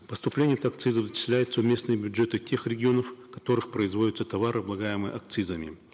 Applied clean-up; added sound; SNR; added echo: none; none; none; none.